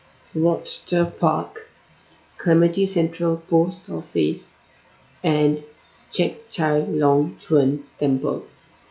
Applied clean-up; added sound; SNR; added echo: classical method log-MMSE.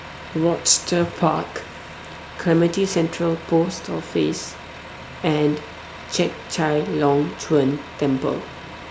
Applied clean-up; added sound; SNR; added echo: none; Truck; 15 dB; none.